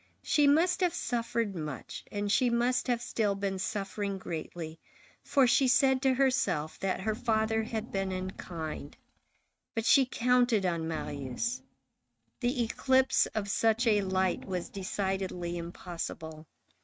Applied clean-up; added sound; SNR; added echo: neural mask model RNNoise.